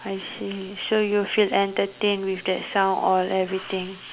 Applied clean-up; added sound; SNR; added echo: none; none; none; none.